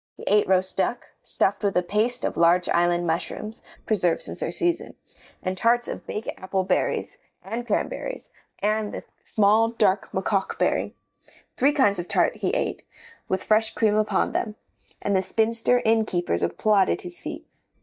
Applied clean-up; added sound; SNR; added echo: neural mask model DeepFilterNet 3.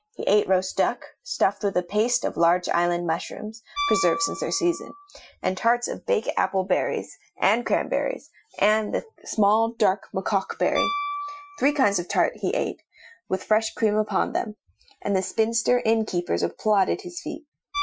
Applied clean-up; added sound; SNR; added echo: classical method Wiener filter.